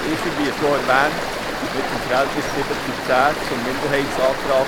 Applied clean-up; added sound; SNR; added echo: none; Stream; 3 dB; none.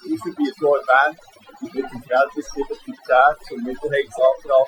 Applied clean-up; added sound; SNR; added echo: classical method Wiener filter.